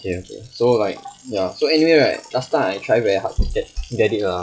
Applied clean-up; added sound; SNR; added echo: classical method log-MMSE.